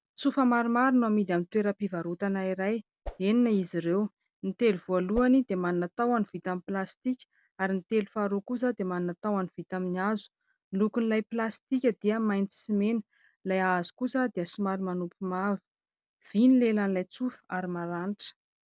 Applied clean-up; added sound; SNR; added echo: none; Whoosh, swoosh, swish; 13 dB; none.